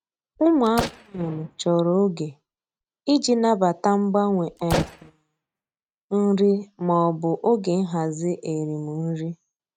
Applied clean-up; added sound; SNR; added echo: neural mask model RNNoise.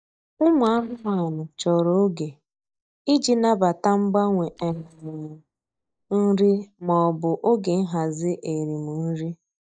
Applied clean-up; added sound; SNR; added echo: neural mask model DeepFilterNet 3.